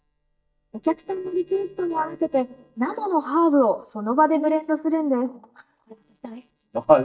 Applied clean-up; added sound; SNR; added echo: neural mask model DeepFilterNet 3.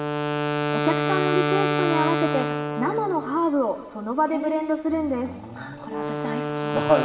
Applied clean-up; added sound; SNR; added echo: none; Wind instrument, woodwind instrument; 1 dB; reverberation time 1.6 s.